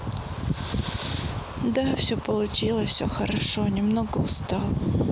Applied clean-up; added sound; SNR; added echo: none; none; none; none.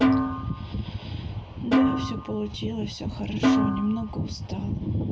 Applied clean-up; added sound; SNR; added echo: none; Snare drum; -2 dB; reverberation time 0.2 s.